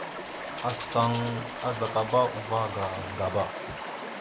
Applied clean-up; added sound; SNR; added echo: none; Stream + Rattle / Rattle (instrument); 2 dB; none.